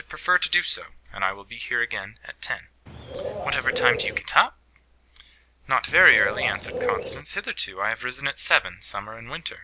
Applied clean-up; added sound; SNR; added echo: none; Bird; 4 dB; none.